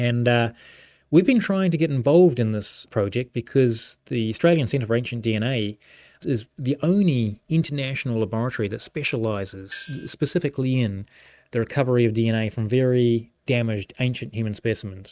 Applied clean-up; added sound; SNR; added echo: neural mask model RNNoise.